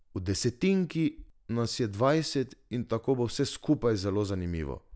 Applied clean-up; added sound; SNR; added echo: none; none; none; none.